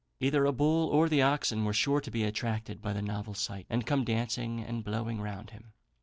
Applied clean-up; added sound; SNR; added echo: none; none; none; none.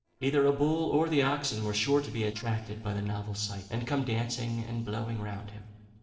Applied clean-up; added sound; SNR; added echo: neural separator model SepFormer DNS4.